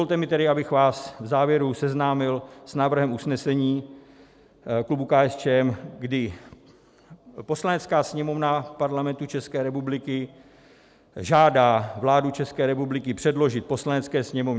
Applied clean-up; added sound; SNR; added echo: none; none; none; none.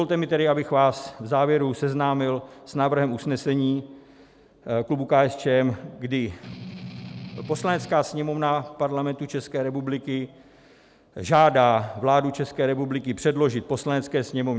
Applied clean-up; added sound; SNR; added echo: none; Strum; 13 dB; none.